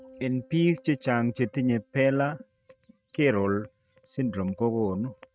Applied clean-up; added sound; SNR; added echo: neural mask model RNNoise.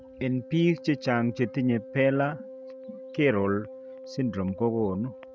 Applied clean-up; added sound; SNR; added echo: none; Wind instrument, woodwind instrument; 16 dB; none.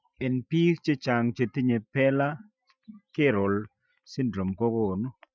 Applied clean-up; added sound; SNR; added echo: classical method Wiener filter.